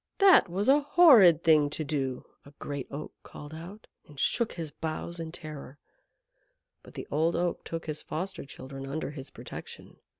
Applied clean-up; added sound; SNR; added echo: none; none; none; none.